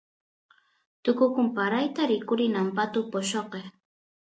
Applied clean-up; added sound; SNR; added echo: none; none; none; none.